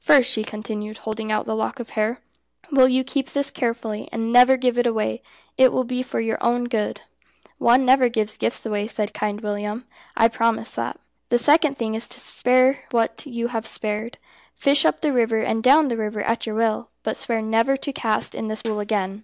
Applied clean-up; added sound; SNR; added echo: none; none; none; none.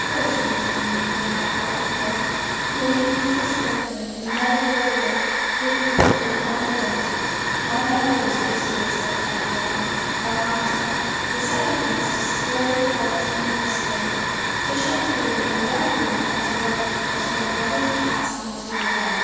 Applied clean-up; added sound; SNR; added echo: none; Hiss / Fire; -3 dB; reverberation time 2.1 s.